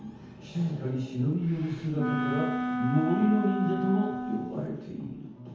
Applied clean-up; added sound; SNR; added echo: none; Wind instrument, woodwind instrument; 3 dB; reverberation time 1.0 s.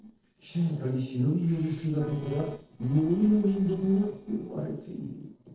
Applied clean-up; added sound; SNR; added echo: neural separator model SepFormer DNS4.